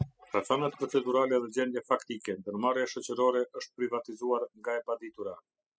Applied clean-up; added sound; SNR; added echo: classical method spectral subtraction.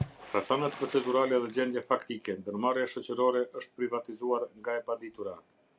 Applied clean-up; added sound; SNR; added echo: none; Water / Splash, splatter; 16 dB; none.